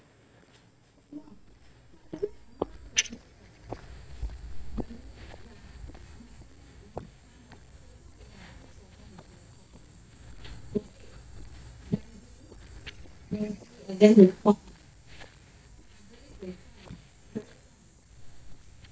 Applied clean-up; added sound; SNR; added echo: neural mask model DeepFilterNet 3.